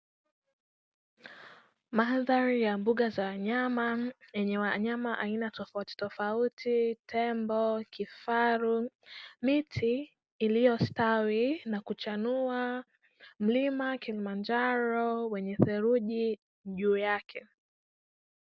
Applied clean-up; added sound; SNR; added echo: none; none; none; none.